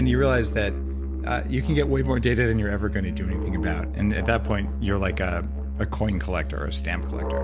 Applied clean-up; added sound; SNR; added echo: none; Musical instrument; 2 dB; none.